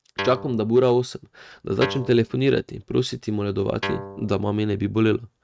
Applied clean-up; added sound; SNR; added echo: neural mask model RNNoise.